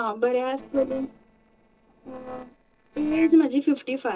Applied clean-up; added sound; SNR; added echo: neural separator model SepFormer DNS4.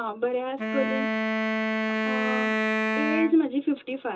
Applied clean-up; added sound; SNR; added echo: none; Wind instrument, woodwind instrument; -1 dB; reverberation time 0.2 s.